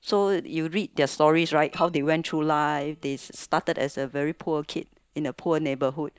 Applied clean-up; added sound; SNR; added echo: neural mask model DeepFilterNet 3.